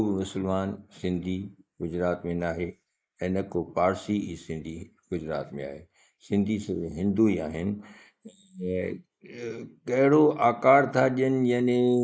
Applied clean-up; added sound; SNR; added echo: neural mask model Resemble Enhance denoiser.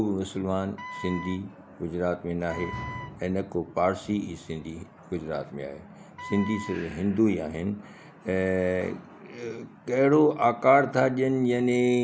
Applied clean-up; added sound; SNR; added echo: none; Wind instrument, woodwind instrument; 15 dB; none.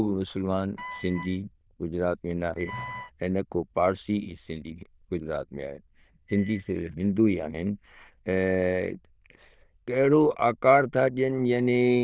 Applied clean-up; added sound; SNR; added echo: neural diffusion model UNIVERSE++.